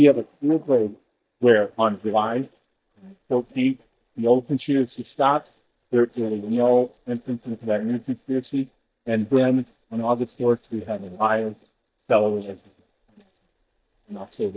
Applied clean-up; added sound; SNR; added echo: neural mask model DeepFilterNet 3.